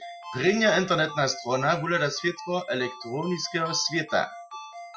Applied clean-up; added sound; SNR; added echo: classical method Wiener filter.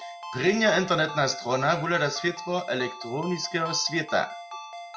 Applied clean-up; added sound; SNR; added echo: none; Ringtone; 12 dB; none.